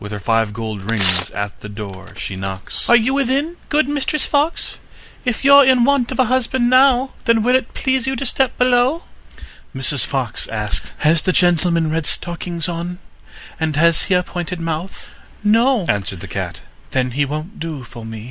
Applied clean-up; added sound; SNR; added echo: none; Tearing; 10 dB; none.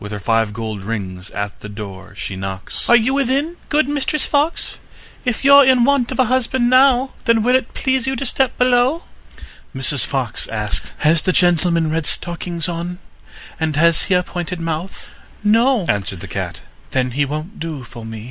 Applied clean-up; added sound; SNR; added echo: none; none; none; none.